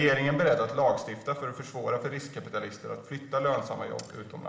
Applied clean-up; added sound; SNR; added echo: none; none; none; reverberation time 1.7 s.